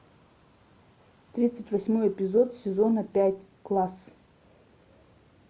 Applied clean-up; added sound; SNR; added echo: none; none; none; none.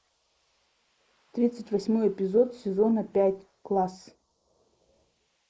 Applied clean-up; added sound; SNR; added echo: neural mask model Resemble Enhance denoiser.